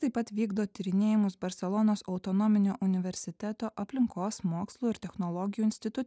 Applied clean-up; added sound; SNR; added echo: none; none; none; none.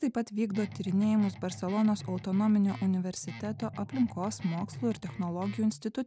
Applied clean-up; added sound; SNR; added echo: none; Guitar; 14 dB; none.